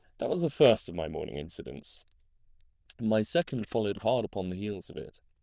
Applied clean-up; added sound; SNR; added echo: neural diffusion model UNIVERSE++.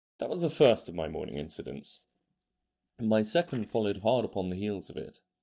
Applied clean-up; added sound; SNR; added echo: neural mask model DeepFilterNet 3.